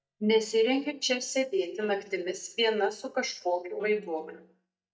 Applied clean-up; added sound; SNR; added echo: neural mask model DeepFilterNet 3.